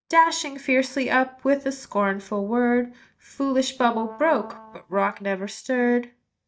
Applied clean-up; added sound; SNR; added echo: neural mask model DeepFilterNet 3.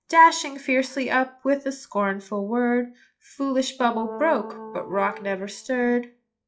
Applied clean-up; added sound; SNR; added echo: classical method log-MMSE.